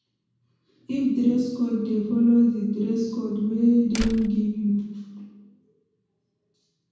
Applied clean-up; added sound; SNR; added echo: none; Slam; 10 dB; reverberation time 1.1 s.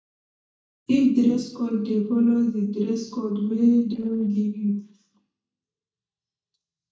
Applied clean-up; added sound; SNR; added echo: neural mask model DeepFilterNet 3.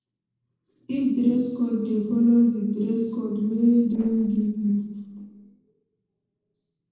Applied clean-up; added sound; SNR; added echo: neural separator model SepFormer DNS4.